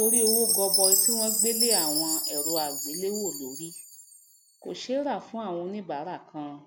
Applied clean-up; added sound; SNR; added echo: none; Chime; -3 dB; none.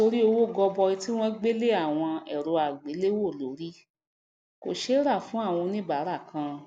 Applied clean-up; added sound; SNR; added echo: none; none; none; none.